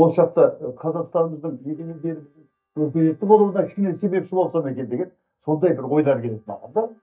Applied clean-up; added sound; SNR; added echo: neural mask model DeepFilterNet 3.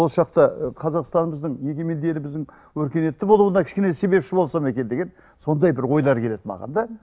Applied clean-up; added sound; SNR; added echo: none; none; none; none.